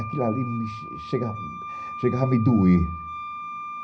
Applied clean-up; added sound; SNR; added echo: none; Wind instrument, woodwind instrument; 10 dB; reverberation time 0.5 s.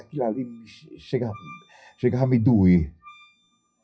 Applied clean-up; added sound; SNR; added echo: classical method WPE with log-MMSE.